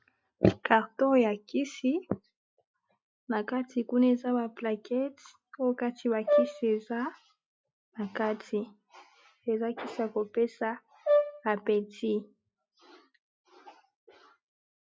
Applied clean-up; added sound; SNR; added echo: classical method log-MMSE.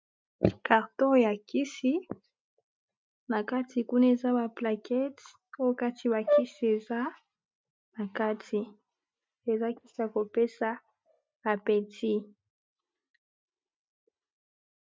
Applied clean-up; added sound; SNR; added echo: neural mask model DeepFilterNet 3.